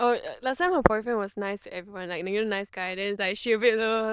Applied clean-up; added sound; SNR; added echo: neural diffusion model UNIVERSE++.